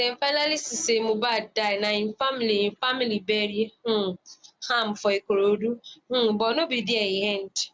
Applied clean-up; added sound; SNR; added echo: none; none; none; none.